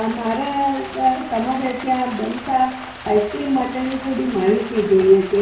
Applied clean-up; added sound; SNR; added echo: none; Stream; 15 dB; reverberation time 0.6 s.